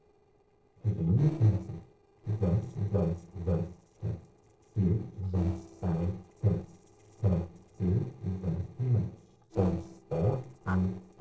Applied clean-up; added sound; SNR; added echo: neural separator model SepFormer DNS4.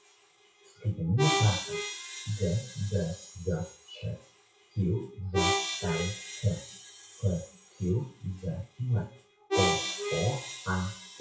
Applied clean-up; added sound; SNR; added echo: classical method WPE with log-MMSE.